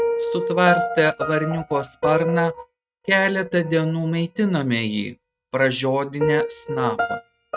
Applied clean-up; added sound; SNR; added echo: neural mask model RNNoise.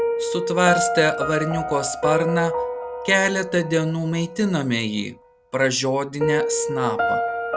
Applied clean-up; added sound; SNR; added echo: none; Piano; 3 dB; none.